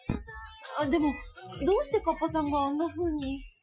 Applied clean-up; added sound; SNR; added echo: classical method Wiener filter.